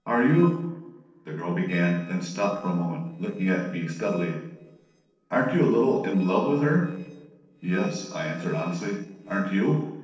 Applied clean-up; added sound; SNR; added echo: neural separator model SepFormer DNS4.